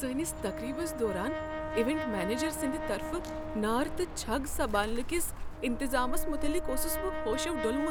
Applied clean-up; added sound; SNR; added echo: none; Brass instrument + Bird; 1 dB; none.